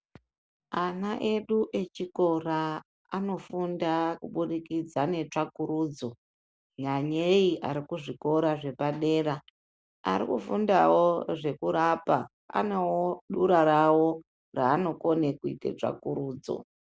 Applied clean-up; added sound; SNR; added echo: none; none; none; none.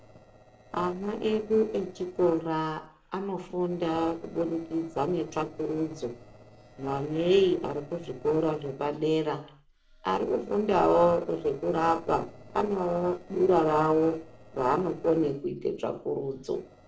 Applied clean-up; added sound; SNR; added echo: neural separator model SepFormer DNS4.